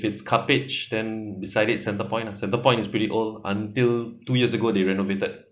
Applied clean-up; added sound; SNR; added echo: neural mask model Resemble Enhance denoiser.